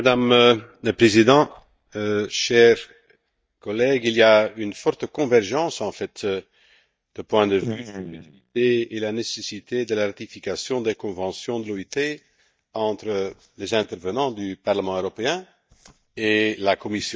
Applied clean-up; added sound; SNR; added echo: neural mask model DeepFilterNet 3.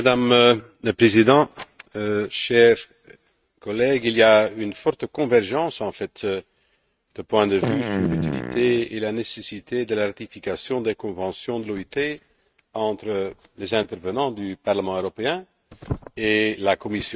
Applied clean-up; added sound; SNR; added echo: neural mask model RNNoise.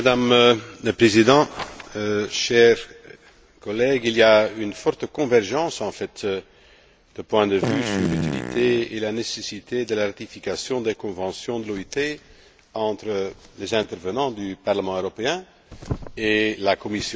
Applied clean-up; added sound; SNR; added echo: none; Fart; 3 dB; none.